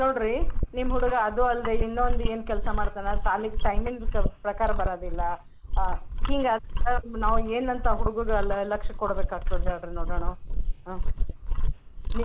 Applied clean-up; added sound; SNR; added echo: neural mask model Resemble Enhance denoiser.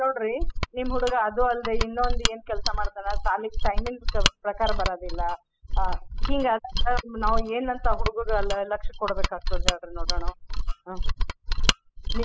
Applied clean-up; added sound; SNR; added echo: classical method spectral subtraction.